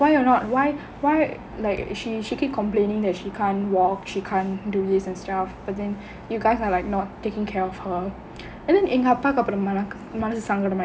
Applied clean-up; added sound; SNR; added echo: none; none; none; none.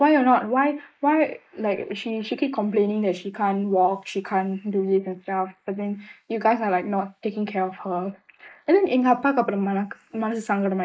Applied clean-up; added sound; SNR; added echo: neural mask model Resemble Enhance denoiser.